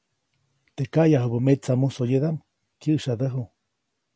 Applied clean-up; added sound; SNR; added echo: none; none; none; none.